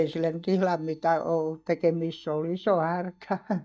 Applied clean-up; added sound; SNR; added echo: neural mask model DeepFilterNet 3.